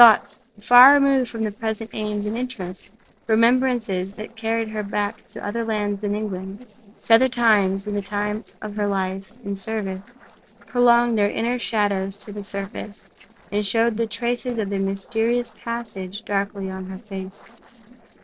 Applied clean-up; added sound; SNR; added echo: neural separator model SepFormer DNS4.